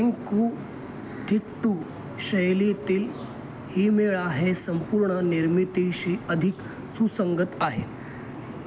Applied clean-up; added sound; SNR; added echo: none; none; none; none.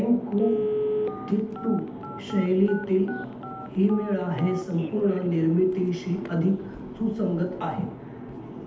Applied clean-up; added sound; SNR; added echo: none; Telephone; 9 dB; reverberation time 0.8 s.